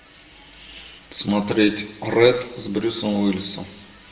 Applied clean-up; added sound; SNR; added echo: none; none; none; reverberation time 0.7 s.